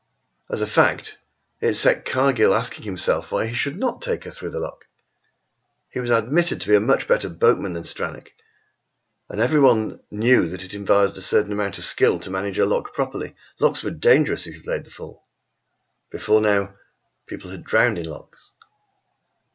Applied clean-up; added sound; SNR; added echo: none; none; none; none.